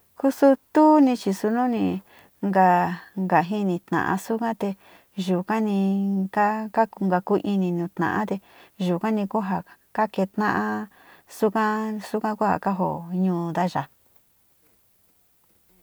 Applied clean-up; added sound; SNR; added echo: none; none; none; none.